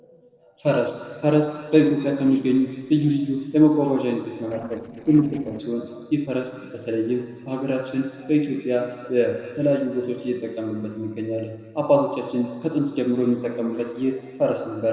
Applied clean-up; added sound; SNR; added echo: neural separator model SepFormer DNS4.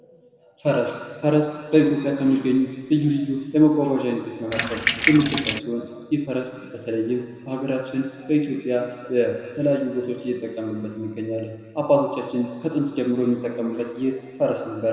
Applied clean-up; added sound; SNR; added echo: none; Sink (filling or washing); -1 dB; reverberation time 1.9 s.